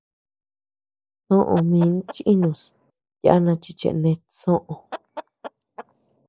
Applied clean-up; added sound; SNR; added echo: neural mask model Resemble Enhance denoiser.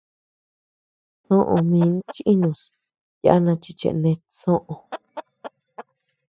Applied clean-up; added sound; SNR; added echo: classical method spectral subtraction.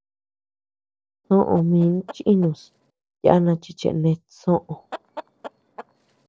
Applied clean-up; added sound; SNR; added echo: neural separator model SepFormer DNS4.